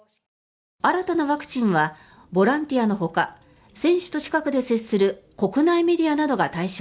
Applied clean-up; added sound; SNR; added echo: none; none; none; none.